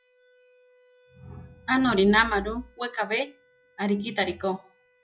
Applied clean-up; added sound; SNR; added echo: classical method log-MMSE.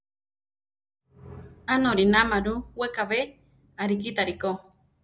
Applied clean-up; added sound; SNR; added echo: none; none; none; none.